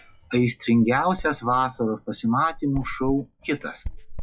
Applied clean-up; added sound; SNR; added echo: classical method log-MMSE.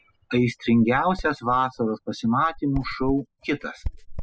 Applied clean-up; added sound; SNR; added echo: classical method spectral subtraction.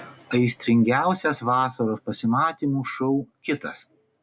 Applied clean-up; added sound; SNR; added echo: none; none; none; none.